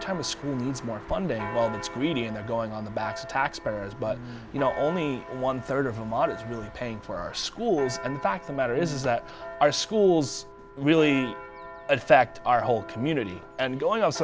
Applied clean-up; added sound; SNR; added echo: none; Church bell; 13 dB; none.